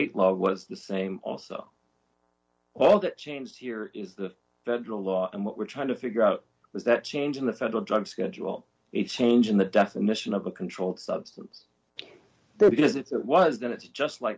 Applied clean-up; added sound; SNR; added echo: none; none; none; none.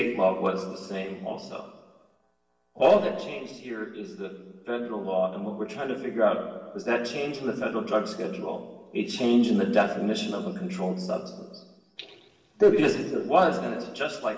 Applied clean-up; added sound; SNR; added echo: none; none; none; reverberation time 1.2 s.